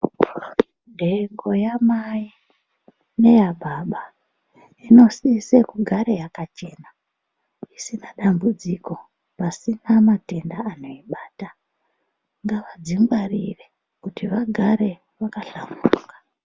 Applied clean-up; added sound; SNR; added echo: none; none; none; none.